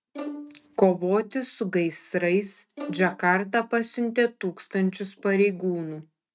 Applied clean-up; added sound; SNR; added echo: neural mask model RNNoise.